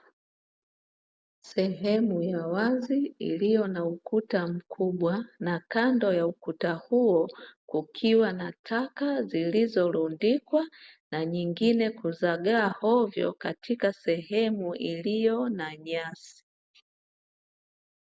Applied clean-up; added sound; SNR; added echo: none; none; none; none.